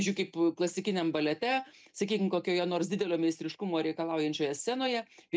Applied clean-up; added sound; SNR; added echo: neural mask model Resemble Enhance denoiser.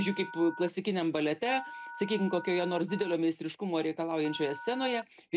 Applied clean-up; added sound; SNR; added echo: none; Telephone; 15 dB; none.